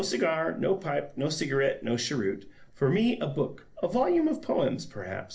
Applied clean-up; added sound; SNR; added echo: neural separator model SepFormer DNS4.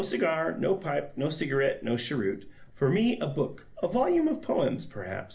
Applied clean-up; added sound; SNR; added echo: none; Thunder / Wind / Bird vocalization, bird call, bird song; 19 dB; reverberation time 0.3 s.